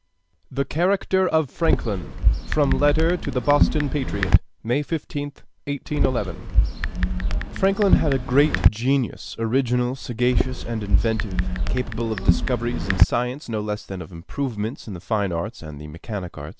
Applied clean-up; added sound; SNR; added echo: none; Chatter / Chirp, tweet / Car passing by / Typing; -2 dB; none.